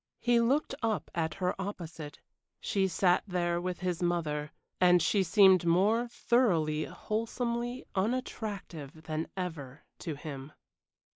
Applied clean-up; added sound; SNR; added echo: neural mask model Resemble Enhance denoiser.